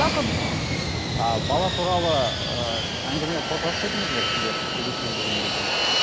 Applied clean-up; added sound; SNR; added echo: none; Fixed-wing aircraft, airplane; -3 dB; none.